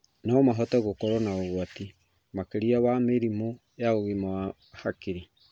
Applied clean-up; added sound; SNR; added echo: none; none; none; none.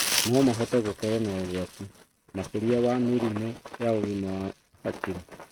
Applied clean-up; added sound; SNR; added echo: neural mask model RNNoise.